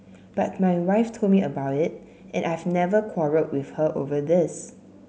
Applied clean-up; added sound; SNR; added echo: none; none; none; none.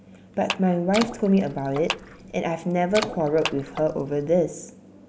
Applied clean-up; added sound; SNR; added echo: none; Clapping + Water / Splash, splatter; 11 dB; none.